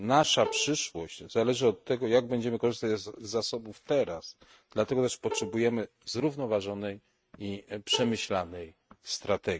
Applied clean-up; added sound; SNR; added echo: neural mask model RNNoise.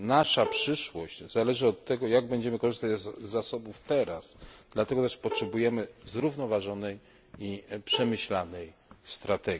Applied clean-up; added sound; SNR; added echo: none; Bowed string instrument; 11 dB; none.